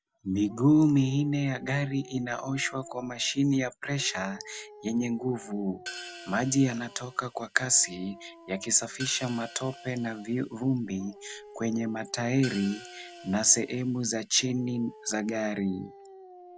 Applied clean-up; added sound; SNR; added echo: none; Hi-hat + Dog; 18 dB; none.